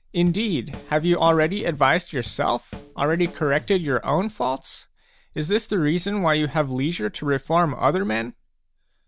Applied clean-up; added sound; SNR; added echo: none; Drum kit; 19 dB; none.